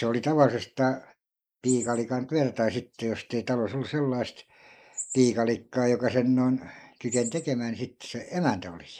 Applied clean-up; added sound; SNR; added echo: neural mask model Resemble Enhance denoiser.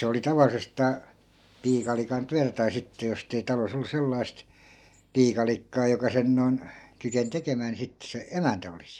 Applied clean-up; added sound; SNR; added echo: neural mask model DeepFilterNet 3.